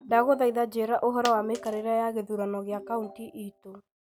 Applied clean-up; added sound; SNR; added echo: none; Coin (dropping) + Ringtone / Chime; 18 dB; none.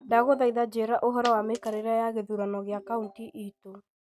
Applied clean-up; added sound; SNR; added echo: neural mask model RNNoise.